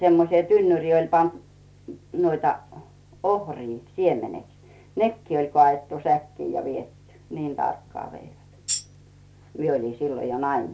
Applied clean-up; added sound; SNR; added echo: none; Tambourine; 4 dB; none.